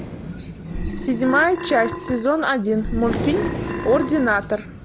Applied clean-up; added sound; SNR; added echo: none; Breathing + Burping, eructation; 7 dB; none.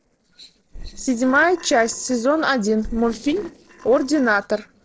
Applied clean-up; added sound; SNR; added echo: neural separator model SepFormer DNS4.